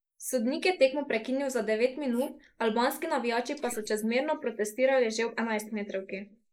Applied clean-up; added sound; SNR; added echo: neural mask model Resemble Enhance denoiser.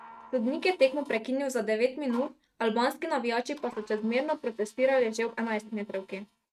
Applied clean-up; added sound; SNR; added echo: neural mask model RNNoise.